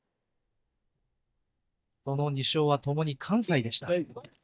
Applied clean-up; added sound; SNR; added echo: neural mask model DeepFilterNet 3.